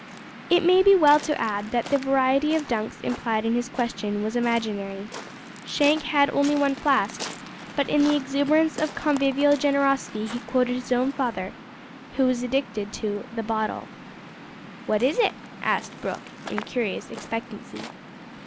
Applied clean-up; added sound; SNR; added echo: none; Waves, surf; 15 dB; none.